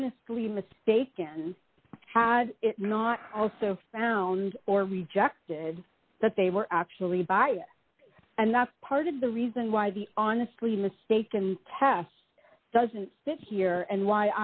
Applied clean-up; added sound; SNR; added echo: none; none; none; none.